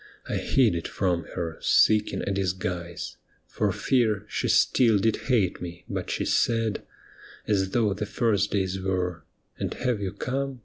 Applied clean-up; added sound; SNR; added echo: none; none; none; none.